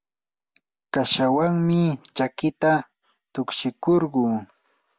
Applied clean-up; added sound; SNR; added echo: none; none; none; none.